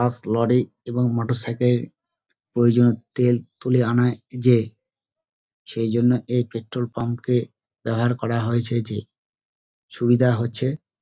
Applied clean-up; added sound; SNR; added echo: none; none; none; none.